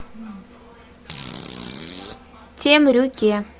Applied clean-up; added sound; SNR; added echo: none; Fart; 17 dB; none.